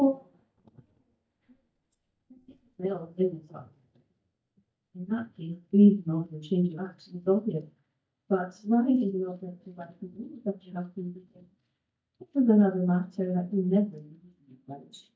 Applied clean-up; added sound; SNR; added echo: neural mask model DeepFilterNet 3.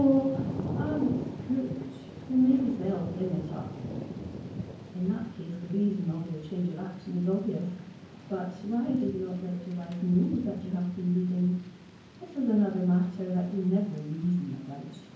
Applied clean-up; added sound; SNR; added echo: none; Thunder / Rain; 11 dB; reverberation time 0.9 s.